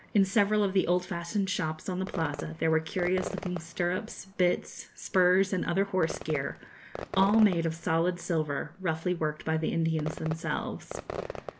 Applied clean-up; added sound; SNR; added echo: none; Fireworks; 14 dB; none.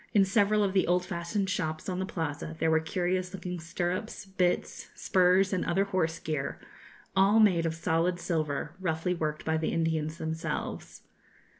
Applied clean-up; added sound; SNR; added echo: none; none; none; none.